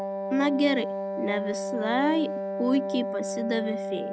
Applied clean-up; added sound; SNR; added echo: none; Wind instrument, woodwind instrument; 3 dB; none.